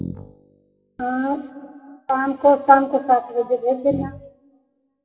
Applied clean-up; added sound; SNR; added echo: classical method WPE with log-MMSE.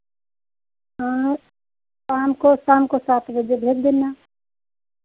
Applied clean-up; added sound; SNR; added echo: none; none; none; none.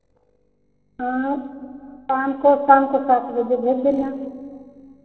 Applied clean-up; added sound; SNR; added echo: neural separator model SepFormer DNS4.